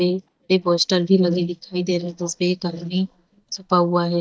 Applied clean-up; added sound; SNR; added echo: neural mask model DeepFilterNet 3.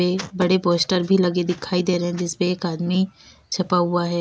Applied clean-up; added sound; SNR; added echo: none; none; none; none.